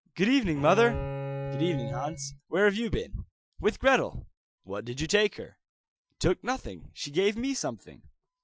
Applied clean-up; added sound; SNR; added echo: classical method Wiener filter.